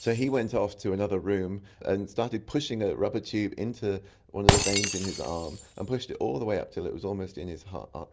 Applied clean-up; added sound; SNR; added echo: none; Shatter; 4 dB; none.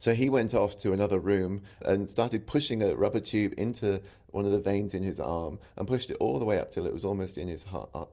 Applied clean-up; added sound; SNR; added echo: none; none; none; none.